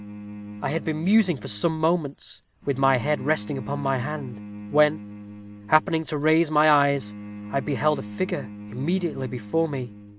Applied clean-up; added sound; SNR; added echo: none; Bowed string instrument; 13 dB; none.